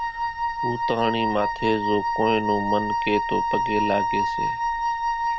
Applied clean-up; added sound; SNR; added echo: none; Wind instrument, woodwind instrument; -2 dB; none.